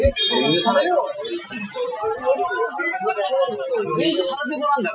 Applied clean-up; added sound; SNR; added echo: classical method Wiener filter.